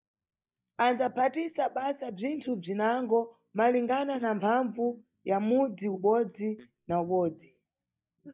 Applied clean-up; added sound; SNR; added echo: neural mask model DeepFilterNet 3.